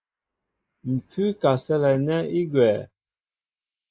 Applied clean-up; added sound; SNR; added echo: neural mask model Resemble Enhance denoiser.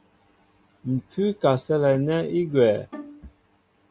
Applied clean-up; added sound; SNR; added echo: none; Bowed string instrument; 17 dB; none.